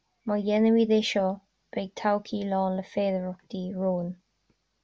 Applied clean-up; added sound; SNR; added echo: none; none; none; none.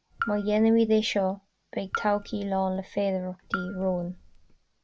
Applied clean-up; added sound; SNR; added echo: none; Raindrop / Drip; 12 dB; none.